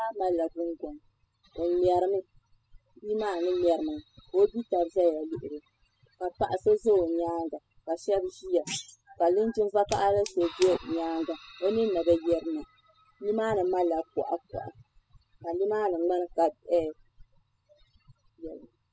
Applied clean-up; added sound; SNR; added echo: classical method spectral subtraction.